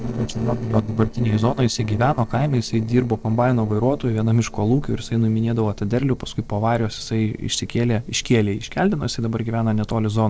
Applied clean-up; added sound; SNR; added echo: neural separator model SepFormer DNS4.